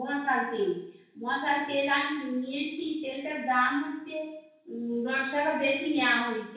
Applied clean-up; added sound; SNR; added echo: none; none; none; reverberation time 0.7 s.